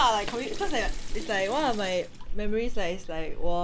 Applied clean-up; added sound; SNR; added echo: none; Sink (filling or washing) / Water tap, faucet; -1 dB; none.